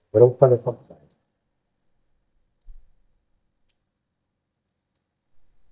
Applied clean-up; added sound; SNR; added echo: neural mask model DeepFilterNet 3.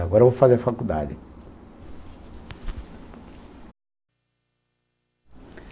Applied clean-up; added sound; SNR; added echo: none; none; none; none.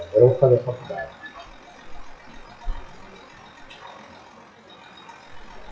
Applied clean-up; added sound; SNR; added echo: classical method WPE with log-MMSE.